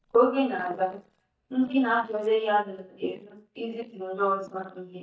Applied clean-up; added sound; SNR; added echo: neural mask model DeepFilterNet 3.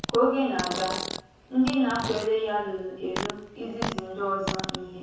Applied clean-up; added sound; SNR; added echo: none; Fart; 8 dB; reverberation time 0.7 s.